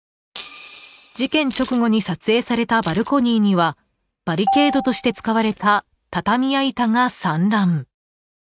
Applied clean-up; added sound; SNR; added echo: neural mask model RNNoise.